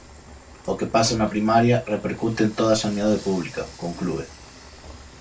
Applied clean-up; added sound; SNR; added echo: none; Frying (food) / Dishes, pots, and pans; 18 dB; reverberation time 0.2 s.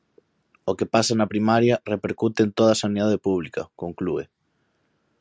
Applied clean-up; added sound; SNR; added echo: none; none; none; none.